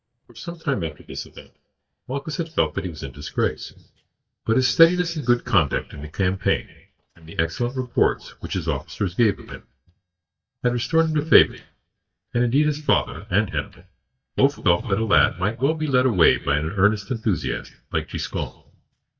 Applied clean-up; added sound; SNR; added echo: neural mask model DeepFilterNet 3.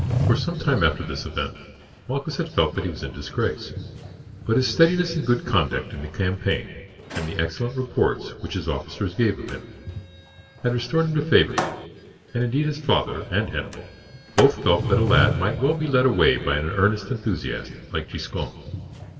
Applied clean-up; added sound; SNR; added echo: none; Sliding door; 8 dB; reverberation time 1.8 s.